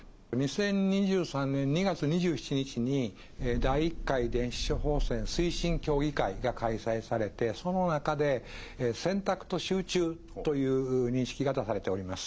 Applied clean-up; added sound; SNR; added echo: none; Thunder; 9 dB; none.